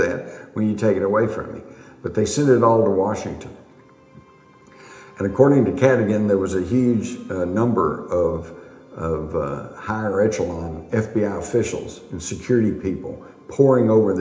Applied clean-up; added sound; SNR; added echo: none; none; none; reverberation time 0.8 s.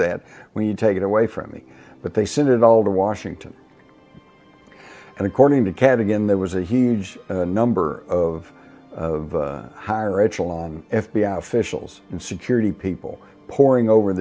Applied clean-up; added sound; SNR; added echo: none; none; none; none.